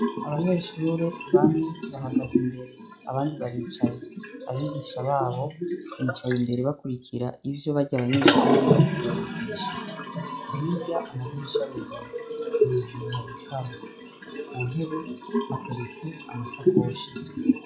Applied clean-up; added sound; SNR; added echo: classical method log-MMSE.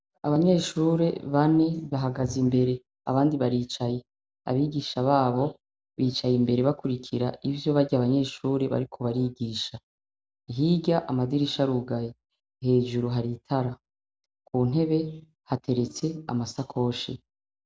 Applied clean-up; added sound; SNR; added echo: none; none; none; none.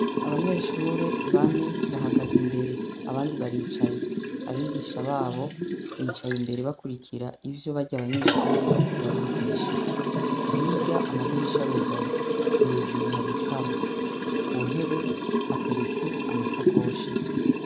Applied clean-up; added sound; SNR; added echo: none; Liquid; -5 dB; none.